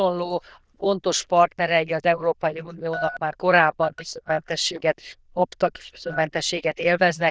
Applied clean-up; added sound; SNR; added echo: neural diffusion model UNIVERSE++.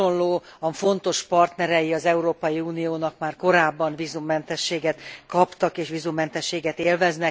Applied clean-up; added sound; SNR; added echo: none; none; none; none.